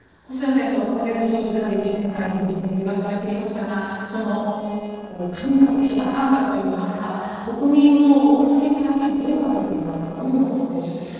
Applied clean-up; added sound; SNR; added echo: neural separator model SepFormer DNS4.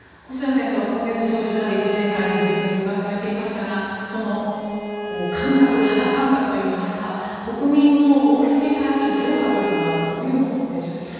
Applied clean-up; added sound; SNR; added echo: none; Bowed string instrument; 8 dB; reverberation time 2.1 s.